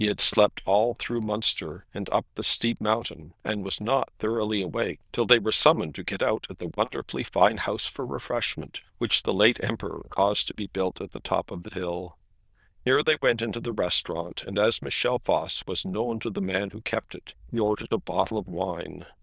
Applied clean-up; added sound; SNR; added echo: neural diffusion model UNIVERSE++.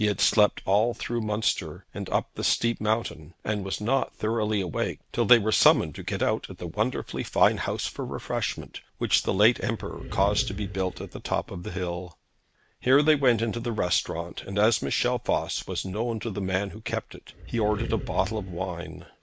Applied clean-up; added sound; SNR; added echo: none; Animal; 9 dB; none.